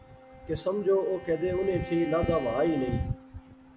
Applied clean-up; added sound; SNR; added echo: none; Bowed string instrument; 13 dB; none.